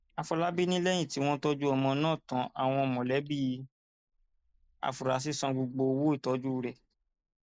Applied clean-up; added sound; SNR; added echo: neural mask model Resemble Enhance denoiser.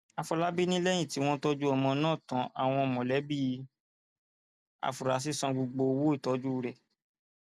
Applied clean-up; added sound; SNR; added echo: none; none; none; none.